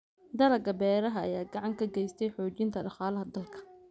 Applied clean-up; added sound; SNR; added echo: none; none; none; none.